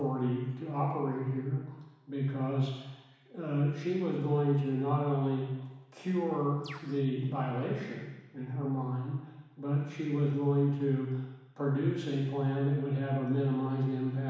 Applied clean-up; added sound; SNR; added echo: none; Bird; 17 dB; reverberation time 1.1 s.